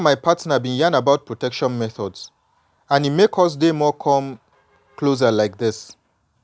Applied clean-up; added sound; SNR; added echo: none; none; none; none.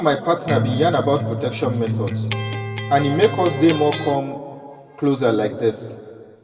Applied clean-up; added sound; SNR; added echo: none; Electric guitar; 5 dB; reverberation time 1.5 s.